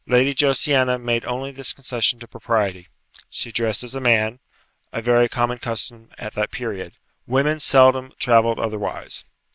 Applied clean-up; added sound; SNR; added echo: none; none; none; none.